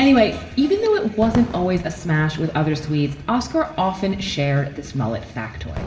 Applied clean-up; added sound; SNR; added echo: none; Fireworks; 16 dB; reverberation time 0.9 s.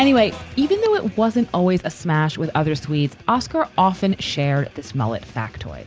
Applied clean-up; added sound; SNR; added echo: none; none; none; none.